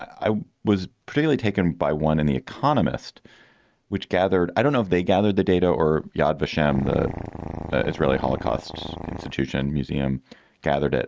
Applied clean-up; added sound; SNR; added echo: neural mask model RNNoise.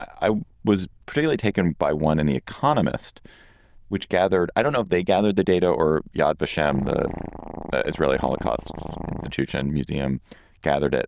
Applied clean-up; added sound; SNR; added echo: neural diffusion model UNIVERSE++.